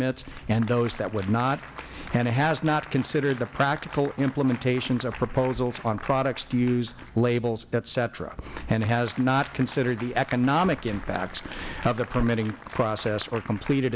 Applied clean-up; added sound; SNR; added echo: none; Applause; 18 dB; none.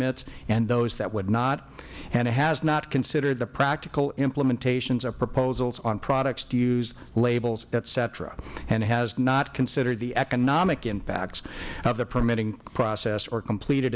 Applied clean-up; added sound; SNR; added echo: none; none; none; none.